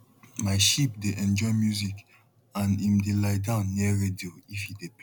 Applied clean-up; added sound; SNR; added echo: none; none; none; none.